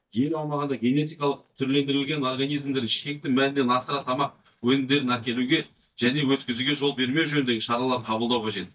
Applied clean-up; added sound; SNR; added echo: neural mask model DeepFilterNet 3.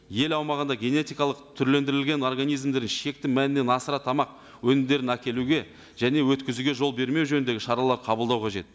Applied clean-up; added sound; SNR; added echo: none; none; none; none.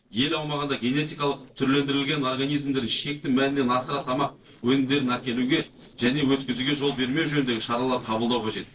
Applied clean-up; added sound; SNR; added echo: neural separator model SepFormer DNS4.